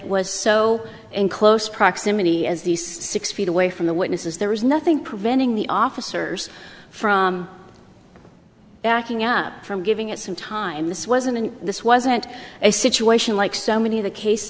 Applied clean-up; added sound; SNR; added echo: none; none; none; none.